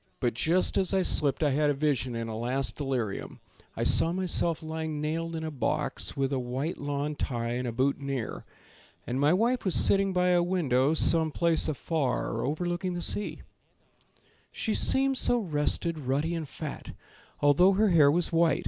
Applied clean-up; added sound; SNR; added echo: none; none; none; none.